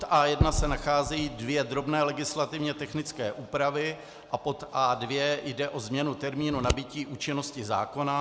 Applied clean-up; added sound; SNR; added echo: none; Scissors; 6 dB; none.